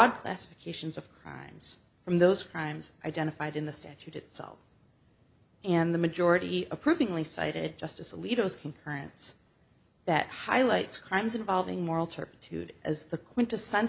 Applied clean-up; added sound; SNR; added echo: none; none; none; none.